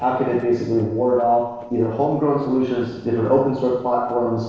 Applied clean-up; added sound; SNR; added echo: neural separator model SepFormer DNS4.